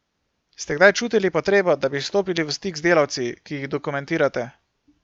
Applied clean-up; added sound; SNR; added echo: none; none; none; none.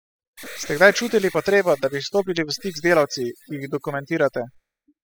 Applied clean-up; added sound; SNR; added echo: classical method spectral subtraction.